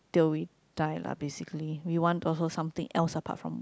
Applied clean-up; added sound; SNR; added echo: none; none; none; none.